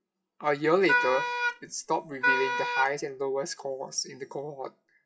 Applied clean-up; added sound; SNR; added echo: classical method WPE with log-MMSE.